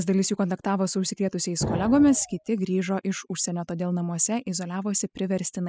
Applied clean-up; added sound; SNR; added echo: classical method spectral subtraction.